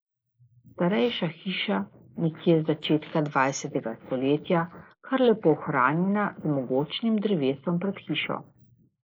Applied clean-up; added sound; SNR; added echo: neural mask model Resemble Enhance denoiser.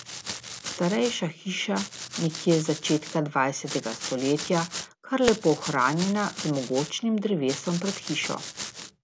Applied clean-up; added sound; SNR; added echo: none; Domestic sounds, home sounds; 8 dB; none.